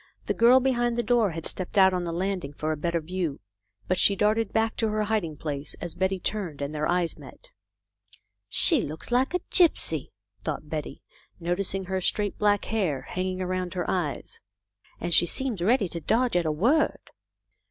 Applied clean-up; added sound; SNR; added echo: none; none; none; none.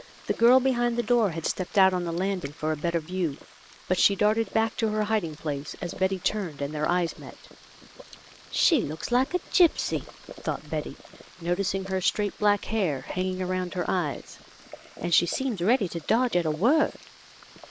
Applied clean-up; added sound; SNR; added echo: neural mask model Resemble Enhance denoiser.